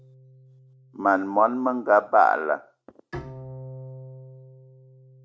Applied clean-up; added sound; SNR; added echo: none; Bowed string instrument; 18 dB; none.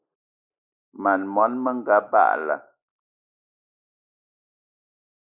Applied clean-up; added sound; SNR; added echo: neural mask model Resemble Enhance denoiser.